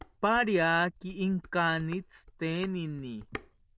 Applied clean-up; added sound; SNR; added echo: neural diffusion model UNIVERSE++.